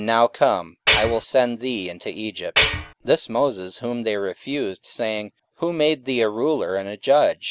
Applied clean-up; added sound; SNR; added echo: none; Tools; -4 dB; none.